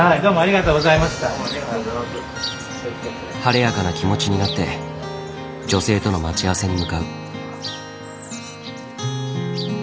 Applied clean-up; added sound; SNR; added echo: none; Chirp, tweet; 16 dB; none.